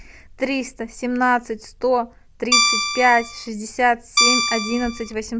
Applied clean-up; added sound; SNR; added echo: none; Guitar; -2 dB; none.